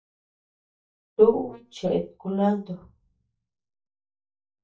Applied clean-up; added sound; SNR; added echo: neural mask model DeepFilterNet 3.